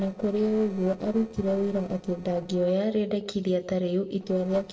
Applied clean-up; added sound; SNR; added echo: neural separator model SepFormer DNS4.